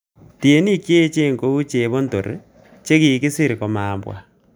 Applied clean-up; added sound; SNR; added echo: none; none; none; none.